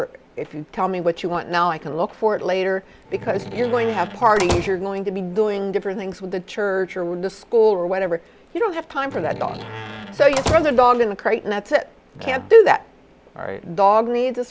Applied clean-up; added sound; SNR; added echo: none; Slam; 9 dB; none.